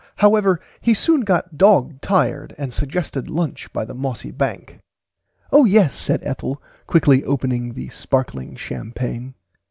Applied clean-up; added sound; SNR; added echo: none; none; none; none.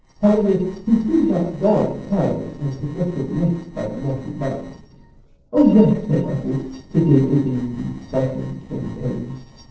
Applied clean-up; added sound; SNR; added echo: neural separator model SepFormer DNS4.